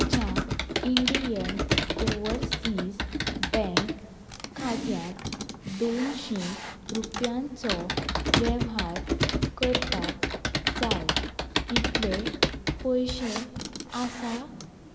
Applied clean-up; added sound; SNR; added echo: none; Computer keyboard; -2 dB; none.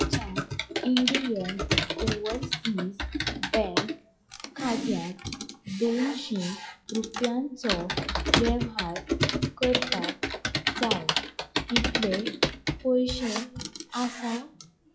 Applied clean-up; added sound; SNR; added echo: classical method log-MMSE.